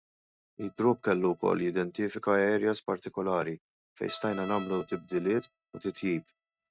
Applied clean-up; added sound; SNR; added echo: neural mask model RNNoise.